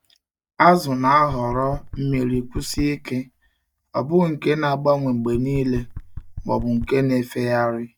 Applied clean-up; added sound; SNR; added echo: neural mask model DeepFilterNet 3.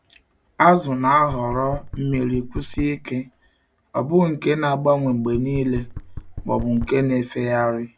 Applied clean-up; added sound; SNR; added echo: none; Knock; 12 dB; none.